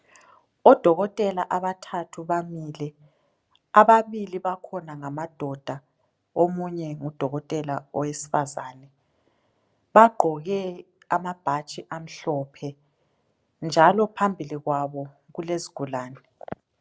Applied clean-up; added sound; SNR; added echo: none; none; none; none.